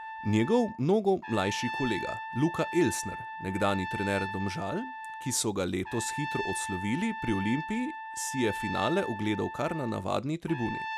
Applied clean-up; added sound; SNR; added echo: none; Trumpet; 7 dB; none.